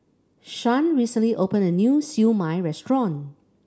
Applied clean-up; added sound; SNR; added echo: none; none; none; none.